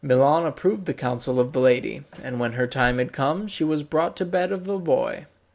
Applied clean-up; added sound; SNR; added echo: none; none; none; none.